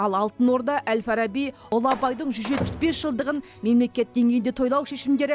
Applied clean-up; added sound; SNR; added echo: none; Slam; 13 dB; none.